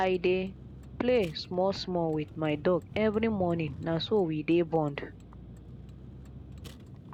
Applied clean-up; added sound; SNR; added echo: none; Vehicle; 15 dB; none.